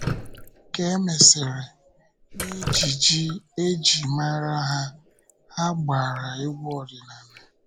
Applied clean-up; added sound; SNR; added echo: none; Drip; 12 dB; none.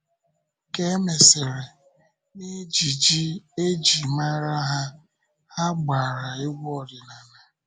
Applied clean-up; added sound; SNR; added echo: none; none; none; none.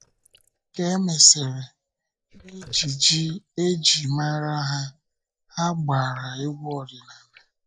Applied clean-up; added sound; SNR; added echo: neural mask model DeepFilterNet 3.